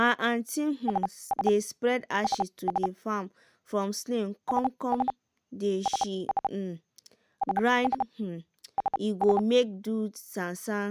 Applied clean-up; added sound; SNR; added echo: neural mask model RNNoise.